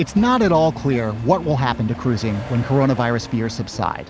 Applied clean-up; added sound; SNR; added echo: none; Engine starting / Accelerating, revving, vroom / Motor vehicle (road); 15 dB; none.